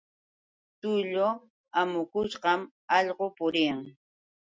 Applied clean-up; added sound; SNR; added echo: none; none; none; none.